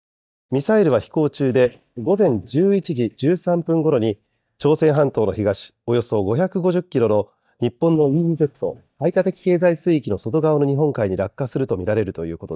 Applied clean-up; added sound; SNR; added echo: neural mask model DeepFilterNet 3.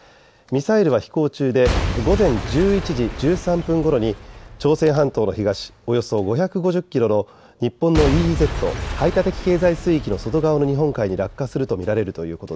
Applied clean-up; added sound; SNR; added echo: none; Shatter / Crushing / Boom; 9 dB; none.